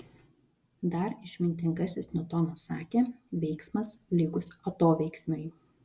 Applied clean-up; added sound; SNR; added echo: none; none; none; none.